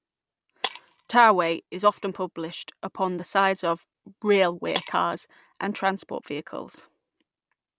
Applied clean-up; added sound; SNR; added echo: none; Shatter; 16 dB; none.